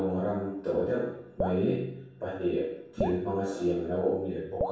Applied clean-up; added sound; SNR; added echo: none; Drip; 10 dB; reverberation time 0.7 s.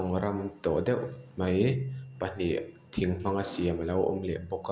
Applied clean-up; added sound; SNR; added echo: none; none; none; none.